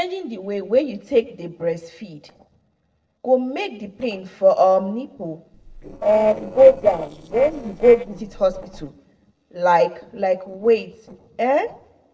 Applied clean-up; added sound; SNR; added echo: neural separator model SepFormer DNS4.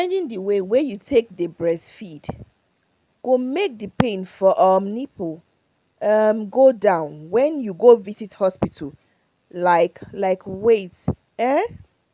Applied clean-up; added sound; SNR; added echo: none; none; none; none.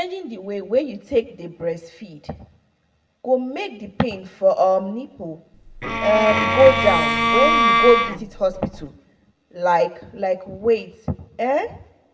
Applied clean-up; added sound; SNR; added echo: none; Bowed string instrument; -2 dB; reverberation time 0.6 s.